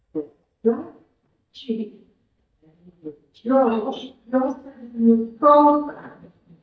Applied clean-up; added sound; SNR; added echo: neural mask model DeepFilterNet 3.